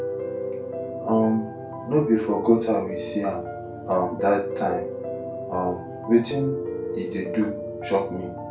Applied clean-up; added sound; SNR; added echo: none; Piano; 5 dB; reverberation time 0.3 s.